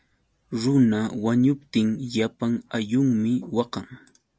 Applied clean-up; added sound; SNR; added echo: none; none; none; none.